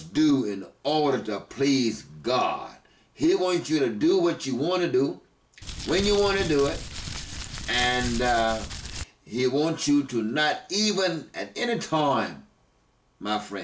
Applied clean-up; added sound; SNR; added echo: none; Crumpling, crinkling; 8 dB; none.